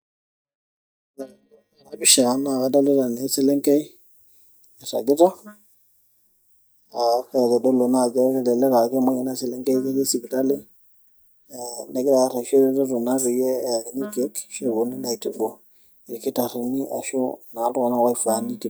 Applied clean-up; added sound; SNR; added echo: neural mask model DeepFilterNet 3.